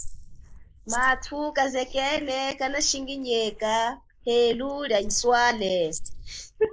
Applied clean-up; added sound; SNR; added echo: neural mask model Resemble Enhance denoiser.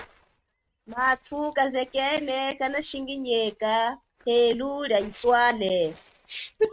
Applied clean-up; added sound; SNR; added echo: neural mask model RNNoise.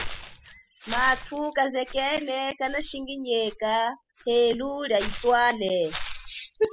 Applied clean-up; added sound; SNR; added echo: classical method spectral subtraction.